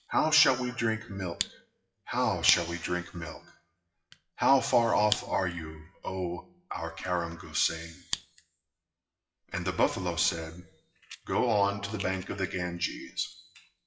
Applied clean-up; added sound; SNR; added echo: classical method WPE with log-MMSE.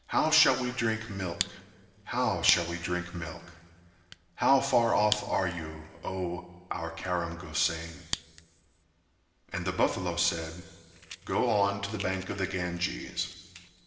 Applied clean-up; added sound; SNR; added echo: none; Fire; 14 dB; reverberation time 1.9 s.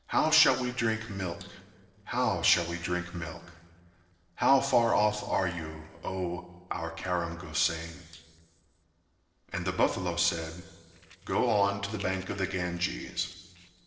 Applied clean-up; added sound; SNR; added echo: neural separator model SepFormer DNS4.